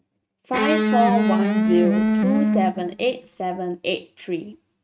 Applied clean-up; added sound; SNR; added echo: neural mask model RNNoise.